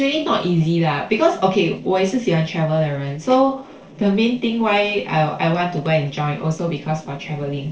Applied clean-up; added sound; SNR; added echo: neural separator model SepFormer DNS4.